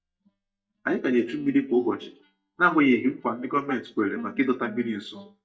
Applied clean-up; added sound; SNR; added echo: neural mask model DeepFilterNet 3.